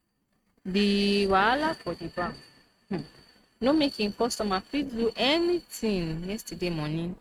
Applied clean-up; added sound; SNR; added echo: neural mask model RNNoise.